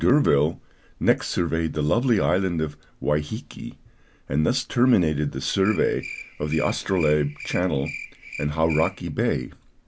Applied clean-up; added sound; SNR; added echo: none; Cricket; 13 dB; none.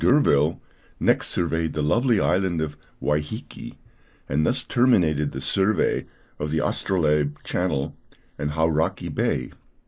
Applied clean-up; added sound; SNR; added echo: neural mask model Resemble Enhance denoiser.